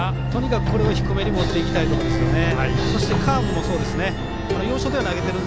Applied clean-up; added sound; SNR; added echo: none; Plucked string instrument; -1 dB; none.